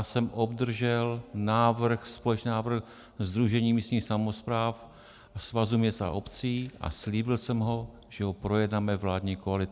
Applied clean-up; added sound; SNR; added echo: none; none; none; none.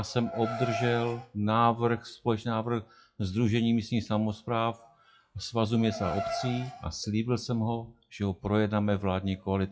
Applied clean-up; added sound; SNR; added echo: classical method WPE with log-MMSE.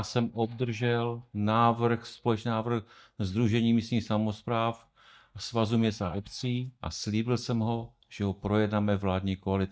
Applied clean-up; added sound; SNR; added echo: neural mask model DeepFilterNet 3.